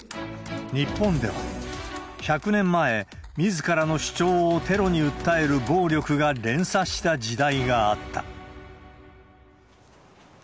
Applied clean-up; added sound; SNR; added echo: none; none; none; none.